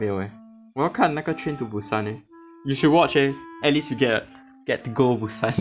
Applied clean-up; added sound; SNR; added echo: none; Wind instrument, woodwind instrument; 20 dB; none.